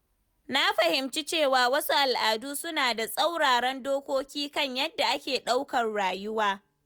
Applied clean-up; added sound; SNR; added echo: none; none; none; none.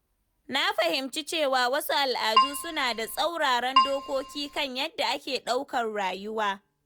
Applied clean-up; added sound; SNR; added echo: none; Keyboard (musical); -1 dB; none.